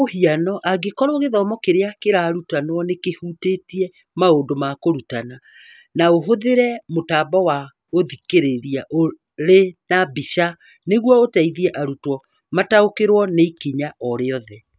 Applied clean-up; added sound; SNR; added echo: none; none; none; none.